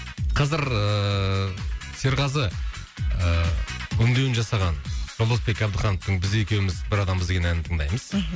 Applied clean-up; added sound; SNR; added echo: none; none; none; none.